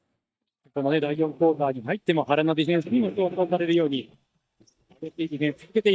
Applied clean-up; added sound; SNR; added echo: neural mask model DeepFilterNet 3.